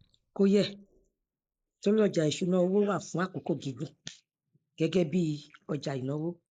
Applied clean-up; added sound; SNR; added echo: neural mask model Resemble Enhance denoiser.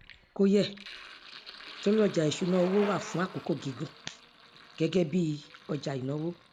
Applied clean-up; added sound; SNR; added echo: none; Sink (filling or washing) + Bicycle; 16 dB; none.